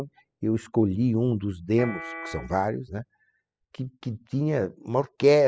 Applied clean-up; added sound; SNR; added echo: classical method spectral subtraction.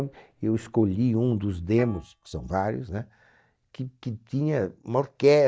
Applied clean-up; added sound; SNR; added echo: neural mask model DeepFilterNet 3.